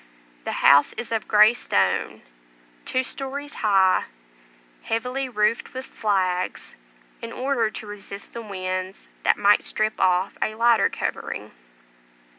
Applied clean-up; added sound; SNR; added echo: none; none; none; none.